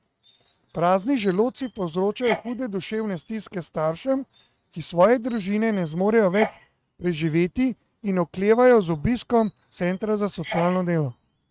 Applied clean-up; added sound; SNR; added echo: neural mask model RNNoise.